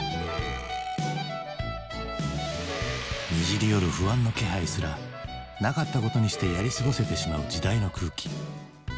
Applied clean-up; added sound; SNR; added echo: none; Burping, eructation; 13 dB; none.